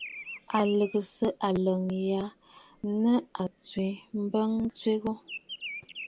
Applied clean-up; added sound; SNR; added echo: none; Bird vocalization, bird call, bird song; 17 dB; none.